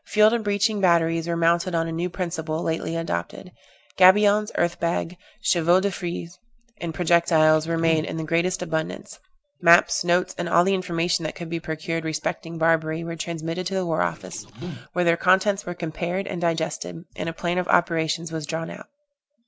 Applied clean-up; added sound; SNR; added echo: none; Liquid; 13 dB; none.